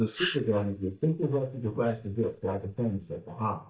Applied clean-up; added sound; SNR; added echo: neural mask model DeepFilterNet 3.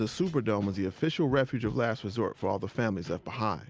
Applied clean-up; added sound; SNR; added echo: none; none; none; none.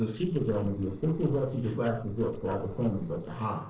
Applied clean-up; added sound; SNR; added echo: neural separator model SepFormer DNS4.